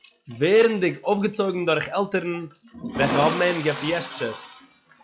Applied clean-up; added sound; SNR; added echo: classical method log-MMSE.